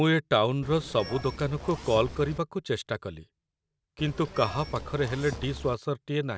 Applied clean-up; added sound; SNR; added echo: none; Zipper (clothing) / Telephone; 12 dB; none.